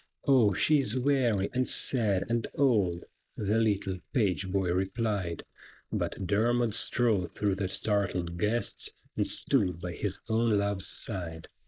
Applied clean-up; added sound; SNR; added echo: neural mask model Resemble Enhance denoiser.